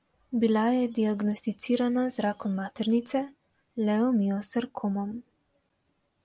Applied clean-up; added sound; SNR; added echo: none; none; none; none.